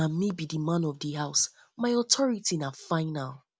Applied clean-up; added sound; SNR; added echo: none; none; none; none.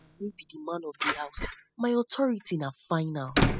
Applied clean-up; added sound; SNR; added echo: classical method spectral subtraction.